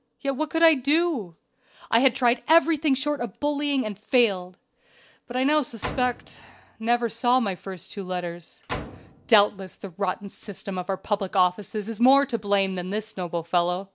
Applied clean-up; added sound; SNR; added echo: none; Slam; 15 dB; none.